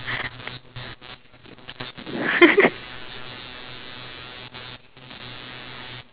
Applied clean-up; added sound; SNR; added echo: none; none; none; none.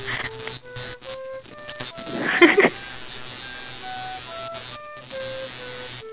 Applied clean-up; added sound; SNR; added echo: none; Wind instrument, woodwind instrument; 12 dB; none.